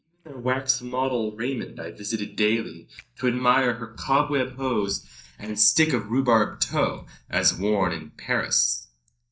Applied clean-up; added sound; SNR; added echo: neural mask model DeepFilterNet 3.